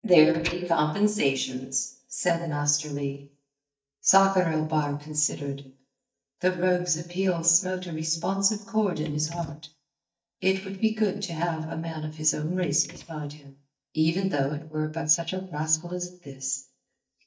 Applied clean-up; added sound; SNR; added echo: neural mask model DeepFilterNet 3.